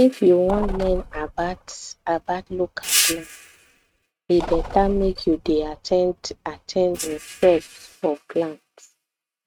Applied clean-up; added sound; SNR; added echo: neural mask model RNNoise.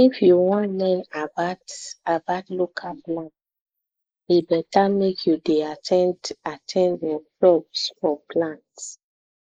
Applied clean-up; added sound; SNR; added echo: neural mask model Resemble Enhance denoiser.